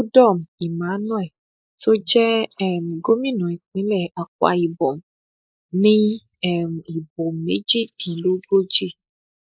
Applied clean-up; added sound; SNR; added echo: neural mask model Resemble Enhance denoiser.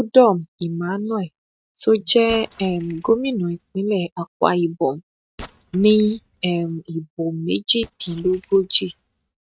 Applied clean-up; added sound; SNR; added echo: neural mask model RNNoise.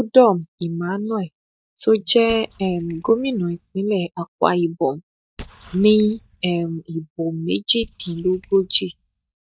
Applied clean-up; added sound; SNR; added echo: neural mask model DeepFilterNet 3.